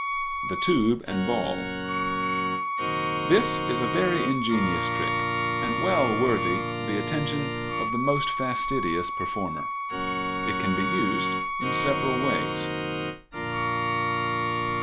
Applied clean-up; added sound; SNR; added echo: none; Wind instrument, woodwind instrument + Organ; -2 dB; none.